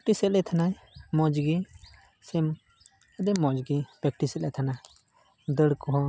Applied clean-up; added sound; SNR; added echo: none; none; none; none.